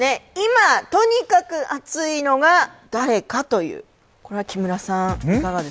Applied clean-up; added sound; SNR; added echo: none; none; none; none.